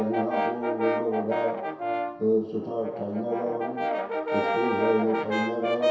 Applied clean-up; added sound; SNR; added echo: none; Brass instrument; 1 dB; reverberation time 0.7 s.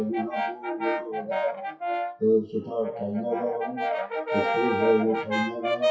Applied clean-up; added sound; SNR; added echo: classical method WPE with log-MMSE.